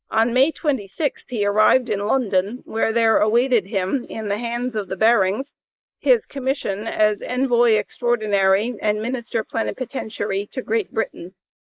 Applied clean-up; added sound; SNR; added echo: neural mask model Resemble Enhance denoiser.